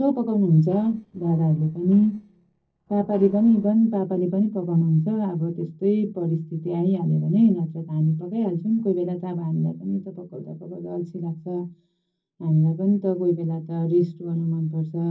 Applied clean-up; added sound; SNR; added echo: neural separator model SepFormer DNS4.